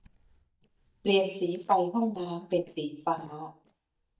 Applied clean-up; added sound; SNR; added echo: neural mask model DeepFilterNet 3.